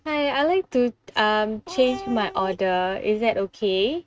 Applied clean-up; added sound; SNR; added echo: neural mask model RNNoise.